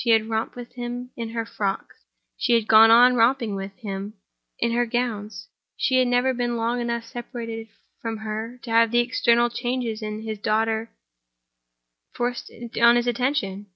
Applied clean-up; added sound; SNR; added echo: none; none; none; none.